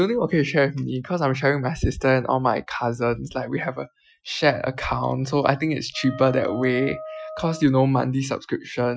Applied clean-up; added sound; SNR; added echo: classical method Wiener filter.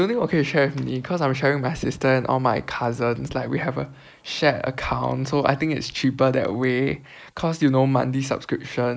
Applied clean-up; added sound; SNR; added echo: neural mask model Resemble Enhance denoiser.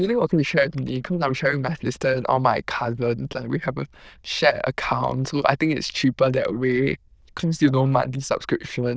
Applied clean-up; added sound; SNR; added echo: neural diffusion model UNIVERSE++.